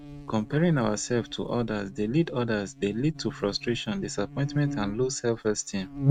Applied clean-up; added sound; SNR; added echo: neural mask model RNNoise.